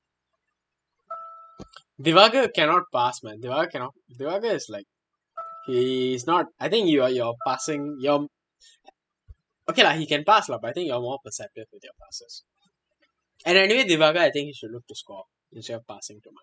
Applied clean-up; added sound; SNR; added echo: classical method spectral subtraction.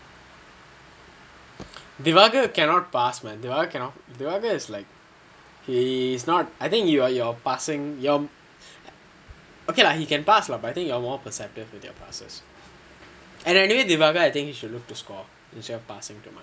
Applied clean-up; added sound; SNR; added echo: none; none; none; none.